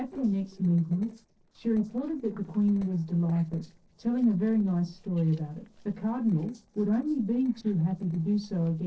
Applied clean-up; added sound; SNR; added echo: neural separator model SepFormer DNS4.